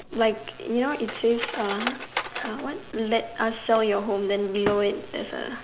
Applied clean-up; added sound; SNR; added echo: none; Cutlery, silverware; 11 dB; none.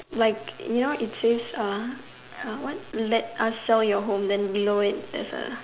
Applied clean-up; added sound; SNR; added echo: none; none; none; none.